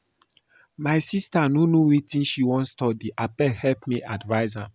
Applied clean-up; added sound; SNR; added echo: none; none; none; none.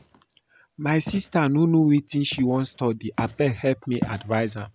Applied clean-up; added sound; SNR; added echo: none; Walk, footsteps; 15 dB; none.